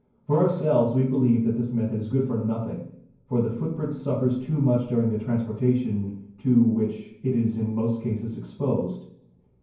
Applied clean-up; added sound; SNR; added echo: none; none; none; reverberation time 0.9 s.